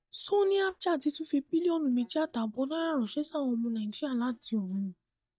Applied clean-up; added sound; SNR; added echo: neural mask model DeepFilterNet 3.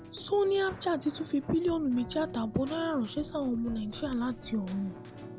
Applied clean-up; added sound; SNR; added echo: none; Keyboard (musical); 14 dB; none.